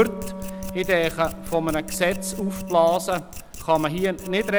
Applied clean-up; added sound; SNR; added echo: none; Domestic sounds, home sounds + Wind instrument, woodwind instrument; 10 dB; none.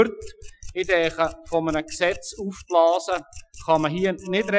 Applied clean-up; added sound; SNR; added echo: classical method Wiener filter.